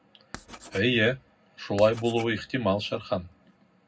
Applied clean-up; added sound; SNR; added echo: none; Writing; 19 dB; reverberation time 0.3 s.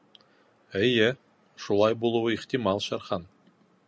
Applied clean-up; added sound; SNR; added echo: none; none; none; none.